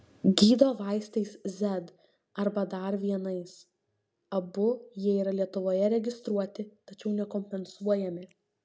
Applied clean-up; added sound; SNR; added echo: none; none; none; none.